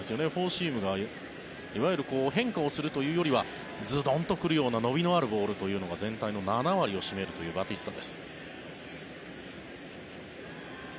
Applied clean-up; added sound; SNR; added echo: none; none; none; none.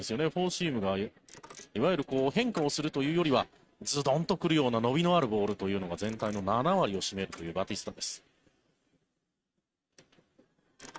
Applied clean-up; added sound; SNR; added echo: neural mask model RNNoise.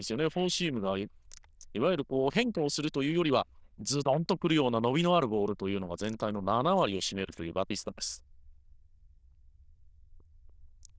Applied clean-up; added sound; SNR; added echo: neural diffusion model UNIVERSE++.